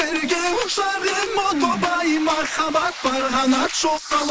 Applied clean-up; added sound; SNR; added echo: neural mask model Resemble Enhance denoiser.